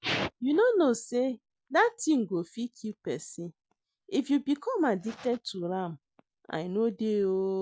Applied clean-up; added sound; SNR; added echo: none; none; none; none.